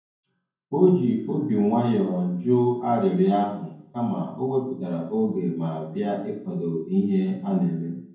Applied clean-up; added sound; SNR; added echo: none; none; none; reverberation time 0.9 s.